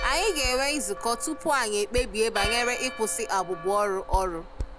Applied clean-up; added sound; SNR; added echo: none; Church bell + Hands; 7 dB; none.